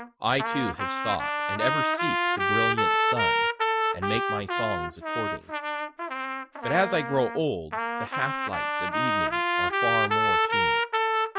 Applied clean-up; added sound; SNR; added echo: none; Trumpet; -5 dB; none.